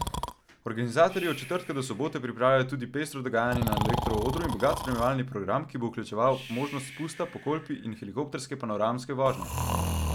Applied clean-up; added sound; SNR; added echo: none; Breathing; 6 dB; none.